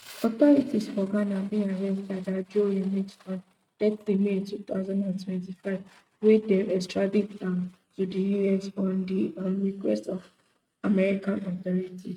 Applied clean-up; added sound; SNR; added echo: neural mask model RNNoise.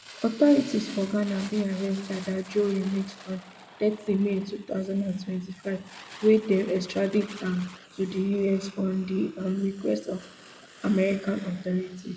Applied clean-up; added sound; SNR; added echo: none; Fire; 18 dB; none.